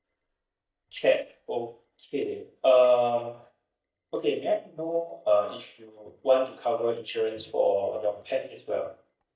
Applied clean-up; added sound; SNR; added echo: neural mask model DeepFilterNet 3.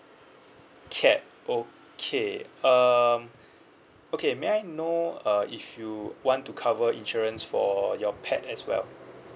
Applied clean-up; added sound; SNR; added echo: none; none; none; none.